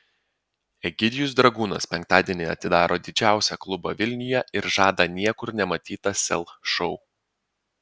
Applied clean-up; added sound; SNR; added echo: none; none; none; none.